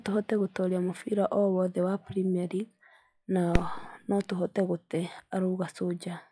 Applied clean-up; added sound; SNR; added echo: classical method log-MMSE.